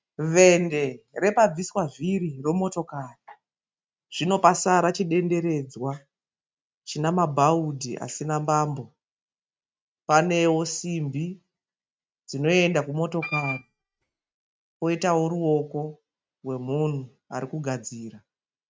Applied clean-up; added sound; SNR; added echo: neural mask model RNNoise.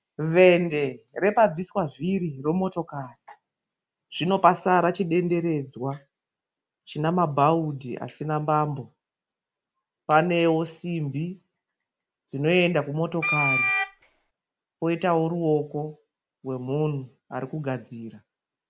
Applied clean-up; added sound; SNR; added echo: none; Wind instrument, woodwind instrument; 1 dB; none.